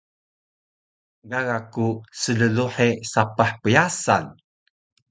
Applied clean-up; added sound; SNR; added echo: none; none; none; none.